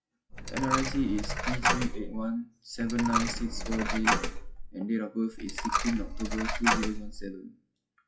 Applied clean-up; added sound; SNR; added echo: classical method WPE with log-MMSE.